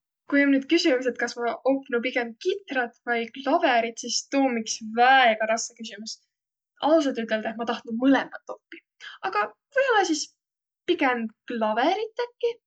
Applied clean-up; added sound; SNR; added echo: none; none; none; none.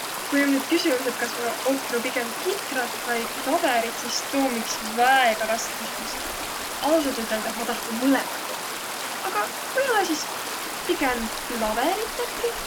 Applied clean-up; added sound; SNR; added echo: none; Stream; 5 dB; none.